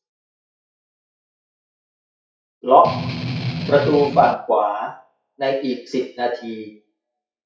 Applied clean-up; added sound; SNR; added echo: classical method WPE with log-MMSE.